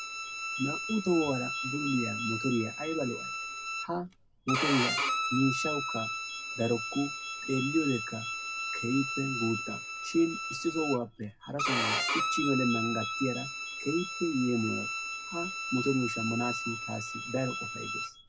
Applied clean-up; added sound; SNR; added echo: none; Bowed string instrument; 2 dB; reverberation time 0.2 s.